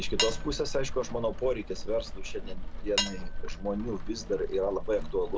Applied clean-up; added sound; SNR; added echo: none; Cutlery, silverware / Dishes, pots, and pans + Rain; 1 dB; none.